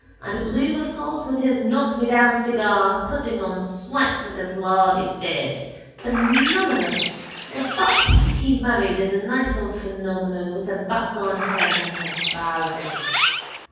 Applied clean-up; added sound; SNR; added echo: none; Bird; 2 dB; reverberation time 1.3 s.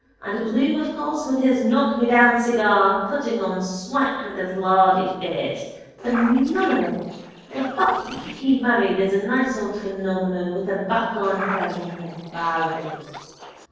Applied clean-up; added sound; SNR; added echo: neural separator model SepFormer DNS4.